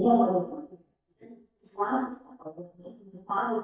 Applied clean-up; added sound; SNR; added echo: neural mask model DeepFilterNet 3.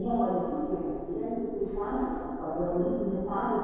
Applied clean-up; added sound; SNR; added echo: none; Gull, seagull; 15 dB; reverberation time 2.0 s.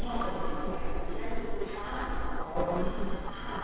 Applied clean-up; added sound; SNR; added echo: neural separator model SepFormer WHAMR!.